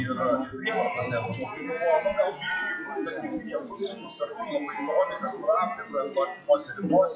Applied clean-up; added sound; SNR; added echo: classical method WPE with log-MMSE.